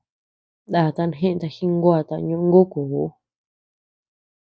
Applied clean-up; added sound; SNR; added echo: none; none; none; none.